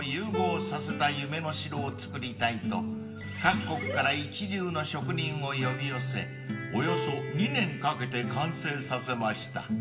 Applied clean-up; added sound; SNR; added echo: none; Keyboard (musical); 12 dB; reverberation time 0.9 s.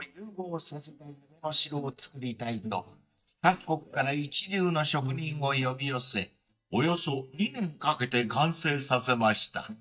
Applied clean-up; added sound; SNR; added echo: neural mask model DeepFilterNet 3.